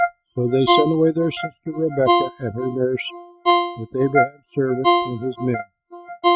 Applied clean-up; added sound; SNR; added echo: neural mask model RNNoise.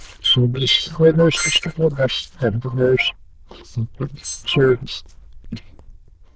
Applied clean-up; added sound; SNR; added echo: neural diffusion model UNIVERSE++.